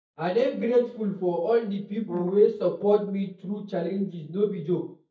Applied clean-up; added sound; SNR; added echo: neural mask model DeepFilterNet 3.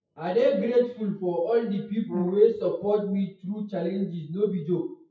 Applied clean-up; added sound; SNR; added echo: classical method WPE with log-MMSE.